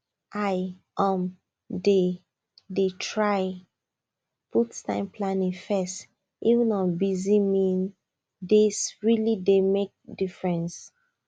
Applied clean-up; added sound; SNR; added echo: none; none; none; none.